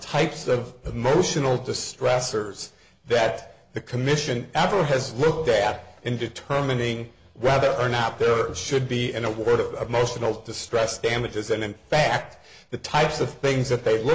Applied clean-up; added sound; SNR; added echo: none; none; none; none.